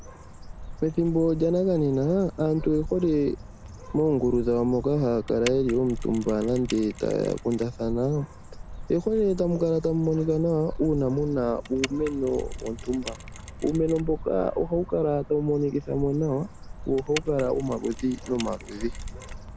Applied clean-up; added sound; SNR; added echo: none; Mechanisms + Bird; 12 dB; none.